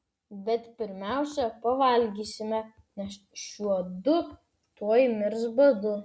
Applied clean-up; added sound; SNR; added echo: none; none; none; none.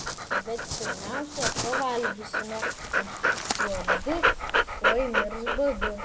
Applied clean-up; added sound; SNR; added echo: none; Dog; -5 dB; none.